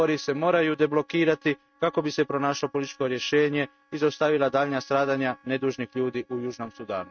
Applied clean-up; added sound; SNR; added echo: neural mask model RNNoise.